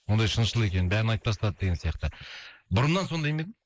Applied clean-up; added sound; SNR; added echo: neural mask model Resemble Enhance denoiser.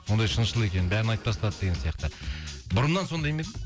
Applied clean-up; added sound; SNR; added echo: none; Motor vehicle (road) / Engine; 19 dB; none.